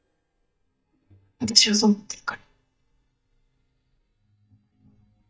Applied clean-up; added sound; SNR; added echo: neural mask model DeepFilterNet 3.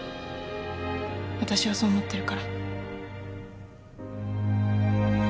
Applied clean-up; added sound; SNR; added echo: none; none; none; none.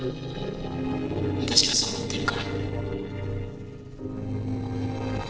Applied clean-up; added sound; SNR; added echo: neural separator model SepFormer DNS4.